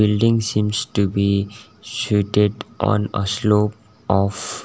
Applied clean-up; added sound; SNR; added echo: none; none; none; none.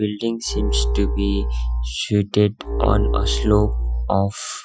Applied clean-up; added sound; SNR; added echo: classical method Wiener filter.